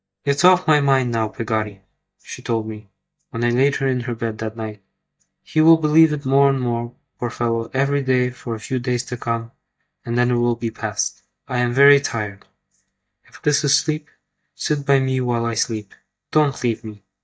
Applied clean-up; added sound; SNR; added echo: neural mask model DeepFilterNet 3.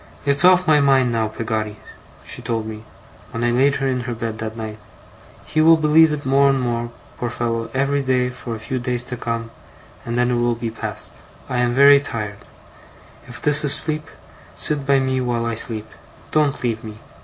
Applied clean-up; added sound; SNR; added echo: none; none; none; none.